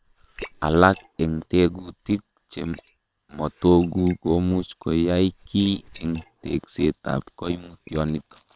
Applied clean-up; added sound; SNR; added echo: neural separator model SepFormer WHAM!.